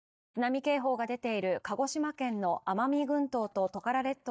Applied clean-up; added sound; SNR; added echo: neural mask model DeepFilterNet 3.